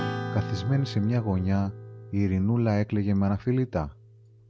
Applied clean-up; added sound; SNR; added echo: none; Acoustic guitar / Strum; 11 dB; none.